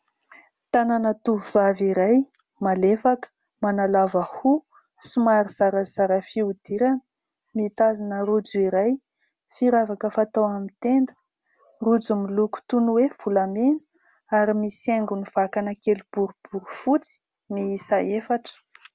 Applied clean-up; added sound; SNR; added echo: none; none; none; none.